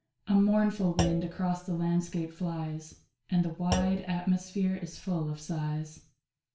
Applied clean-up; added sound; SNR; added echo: none; Thump, thud; 10 dB; reverberation time 0.4 s.